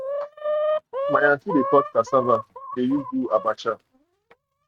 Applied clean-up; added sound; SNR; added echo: neural mask model RNNoise.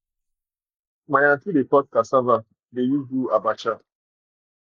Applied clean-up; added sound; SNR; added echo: neural mask model Resemble Enhance denoiser.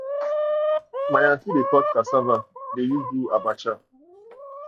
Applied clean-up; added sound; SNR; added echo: classical method log-MMSE.